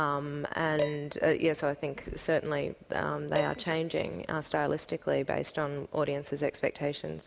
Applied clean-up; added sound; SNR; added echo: none; Dishes, pots, and pans; 10 dB; none.